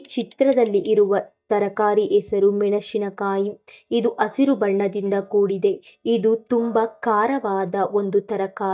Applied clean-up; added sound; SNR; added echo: neural mask model DeepFilterNet 3.